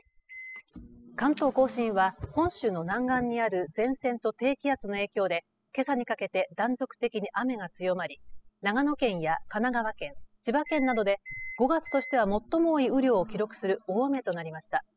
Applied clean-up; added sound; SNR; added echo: classical method spectral subtraction.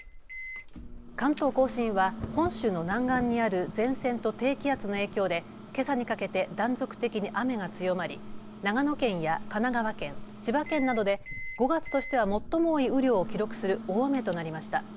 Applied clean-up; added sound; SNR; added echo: none; Thunder / Wind / Bird vocalization, bird call, bird song + Microwave oven; 11 dB; none.